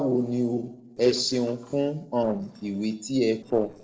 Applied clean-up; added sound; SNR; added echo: neural separator model SepFormer DNS4.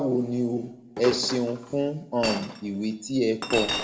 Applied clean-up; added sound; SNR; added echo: none; Chink, clink; 8 dB; reverberation time 1.3 s.